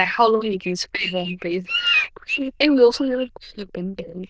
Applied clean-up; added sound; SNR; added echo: neural diffusion model UNIVERSE++.